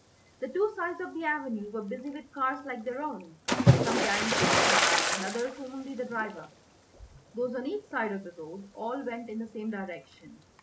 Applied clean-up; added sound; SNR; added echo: none; Splash, splatter; -3 dB; none.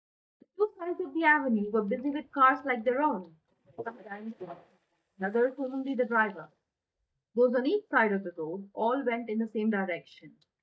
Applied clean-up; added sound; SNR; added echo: neural mask model DeepFilterNet 3.